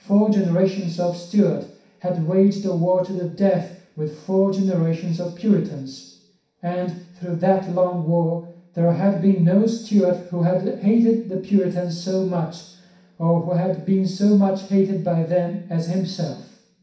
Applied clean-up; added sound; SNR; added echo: none; none; none; reverberation time 0.6 s.